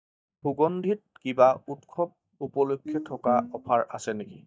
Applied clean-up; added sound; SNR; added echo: neural mask model DeepFilterNet 3.